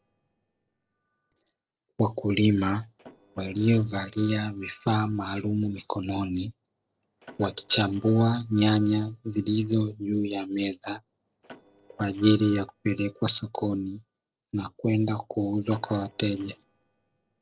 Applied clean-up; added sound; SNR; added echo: neural separator model SepFormer DNS4.